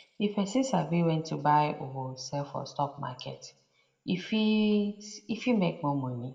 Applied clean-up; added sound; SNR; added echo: none; none; none; reverberation time 0.6 s.